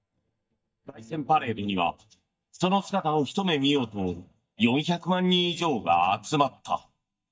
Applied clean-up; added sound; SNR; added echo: neural mask model DeepFilterNet 3.